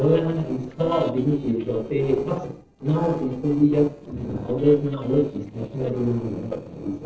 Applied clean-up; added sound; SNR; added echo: neural separator model SepFormer DNS4.